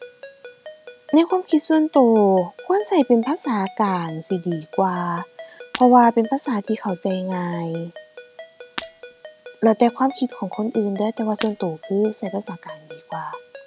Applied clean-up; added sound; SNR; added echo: none; Ringtone + Shatter; 18 dB; none.